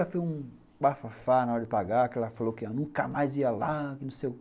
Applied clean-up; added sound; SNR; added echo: none; none; none; none.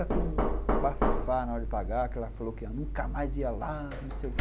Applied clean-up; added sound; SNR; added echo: none; Knock; -4 dB; none.